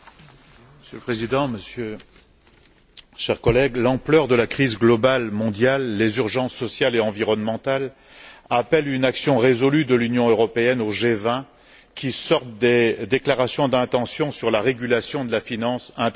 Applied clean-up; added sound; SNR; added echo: none; none; none; none.